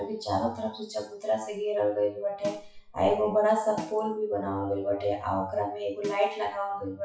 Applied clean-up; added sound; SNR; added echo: classical method WPE with log-MMSE.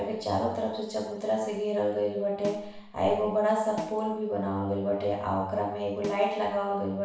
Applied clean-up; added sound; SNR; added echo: none; Snare drum; 15 dB; reverberation time 0.7 s.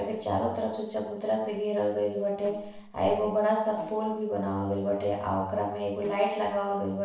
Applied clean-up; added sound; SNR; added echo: neural separator model SepFormer DNS4.